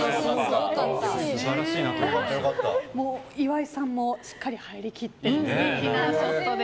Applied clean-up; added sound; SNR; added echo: none; none; none; none.